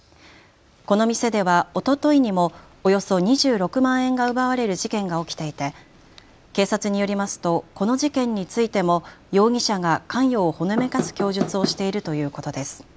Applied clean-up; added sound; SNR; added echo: none; Knock / Wood; 5 dB; none.